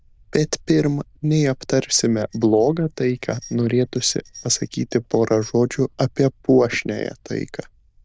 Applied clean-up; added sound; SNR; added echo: neural diffusion model UNIVERSE++.